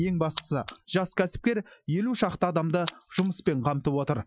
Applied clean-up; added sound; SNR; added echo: classical method Wiener filter.